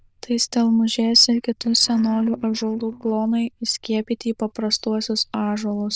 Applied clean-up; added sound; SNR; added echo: neural diffusion model UNIVERSE++.